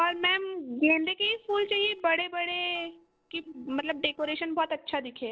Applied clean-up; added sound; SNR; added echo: neural separator model SepFormer DNS4.